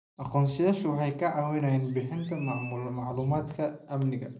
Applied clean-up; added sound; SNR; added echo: none; Chirp, tweet; 19 dB; reverberation time 0.5 s.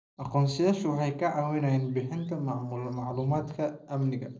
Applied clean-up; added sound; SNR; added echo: neural separator model SepFormer DNS4.